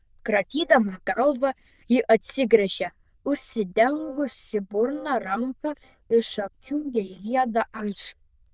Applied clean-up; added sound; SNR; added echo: neural diffusion model UNIVERSE++.